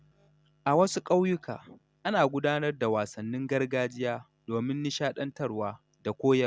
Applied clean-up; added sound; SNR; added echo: none; none; none; none.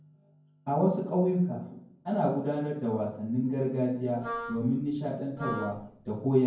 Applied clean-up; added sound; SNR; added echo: none; Wind instrument, woodwind instrument; 10 dB; reverberation time 0.9 s.